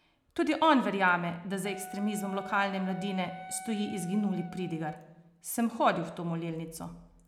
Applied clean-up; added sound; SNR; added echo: none; Wind instrument, woodwind instrument; 14 dB; none.